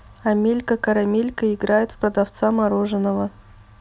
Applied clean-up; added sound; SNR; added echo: none; none; none; none.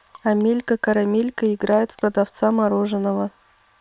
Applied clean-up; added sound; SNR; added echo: neural separator model SepFormer WHAM!.